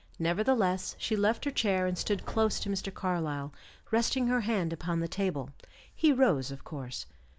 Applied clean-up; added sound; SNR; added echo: none; Subway, metro, underground; 15 dB; none.